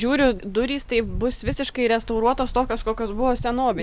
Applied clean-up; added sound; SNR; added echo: none; none; none; none.